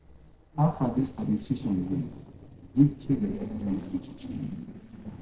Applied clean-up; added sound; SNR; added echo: neural separator model SepFormer DNS4.